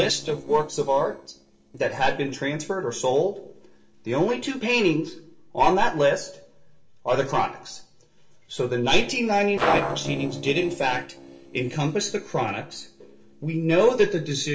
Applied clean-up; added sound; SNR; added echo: neural separator model SepFormer DNS4.